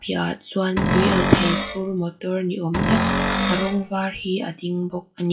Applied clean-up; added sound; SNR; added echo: classical method WPE with log-MMSE.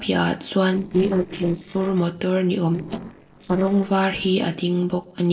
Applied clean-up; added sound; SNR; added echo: neural separator model SepFormer DNS4.